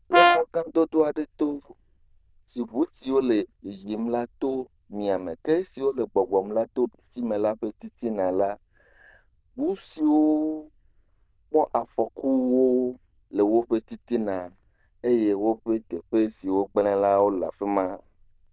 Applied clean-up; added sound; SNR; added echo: neural diffusion model UNIVERSE++.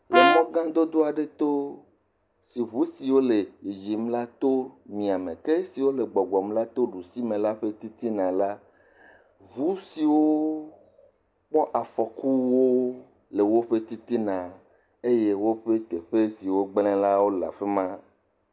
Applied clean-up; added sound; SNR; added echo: none; Brass instrument; -3 dB; none.